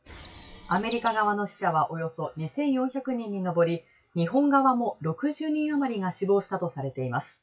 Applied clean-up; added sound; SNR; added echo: classical method WPE with log-MMSE.